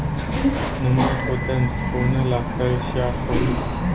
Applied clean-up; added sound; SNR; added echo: none; Bird vocalization, bird call, bird song; -1 dB; none.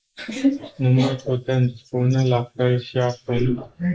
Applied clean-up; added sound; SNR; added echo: neural mask model Resemble Enhance denoiser.